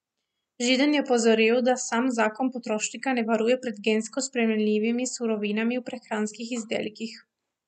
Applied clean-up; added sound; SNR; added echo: none; none; none; none.